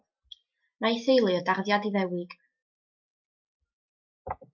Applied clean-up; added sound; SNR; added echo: none; none; none; none.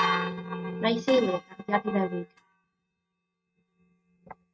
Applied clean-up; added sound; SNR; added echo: neural mask model RNNoise.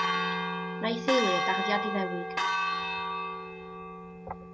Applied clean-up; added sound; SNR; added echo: none; Church bell; -3 dB; none.